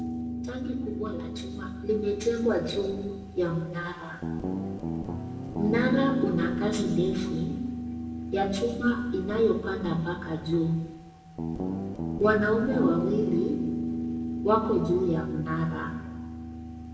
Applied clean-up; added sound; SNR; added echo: none; Guitar; 4 dB; reverberation time 1.0 s.